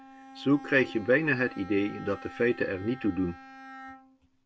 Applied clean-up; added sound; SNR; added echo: none; Bowed string instrument; 17 dB; none.